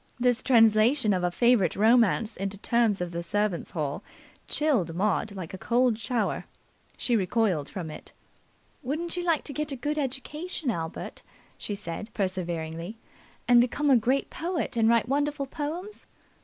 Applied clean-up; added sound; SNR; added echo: none; none; none; none.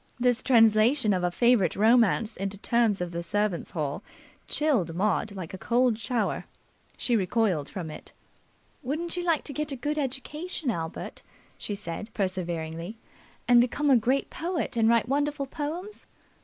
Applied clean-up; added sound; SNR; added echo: neural mask model Resemble Enhance denoiser.